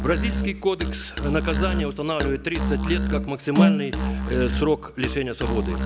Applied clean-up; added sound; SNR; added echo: none; Musical instrument; -1 dB; none.